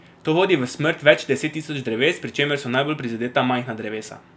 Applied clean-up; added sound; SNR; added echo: none; none; none; none.